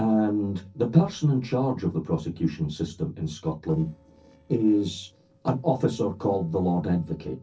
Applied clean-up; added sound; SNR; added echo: neural separator model SepFormer DNS4.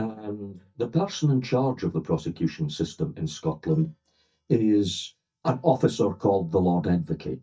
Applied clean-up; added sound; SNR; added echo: neural mask model DeepFilterNet 3.